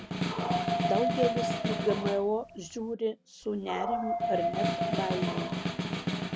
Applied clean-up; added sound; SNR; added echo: none; Dog + Snare drum; -2 dB; none.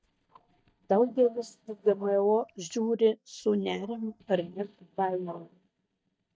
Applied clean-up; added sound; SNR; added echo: neural mask model DeepFilterNet 3.